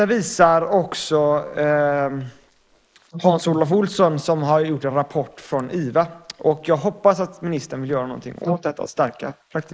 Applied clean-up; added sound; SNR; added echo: neural mask model Resemble Enhance denoiser.